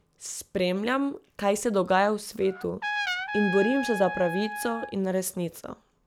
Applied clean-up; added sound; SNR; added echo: none; Trumpet; 7 dB; none.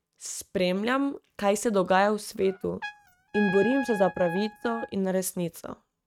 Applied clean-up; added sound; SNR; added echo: neural mask model RNNoise.